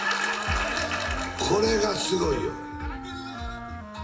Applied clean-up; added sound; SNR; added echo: none; Wind instrument, woodwind instrument; 10 dB; reverberation time 1.0 s.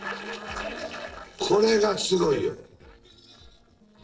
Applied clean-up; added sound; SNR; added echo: neural separator model SepFormer DNS4.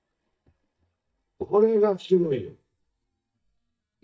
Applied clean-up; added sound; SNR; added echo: neural mask model DeepFilterNet 3.